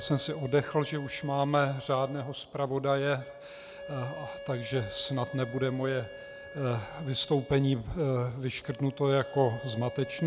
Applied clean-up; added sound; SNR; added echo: none; Wind instrument, woodwind instrument; 15 dB; none.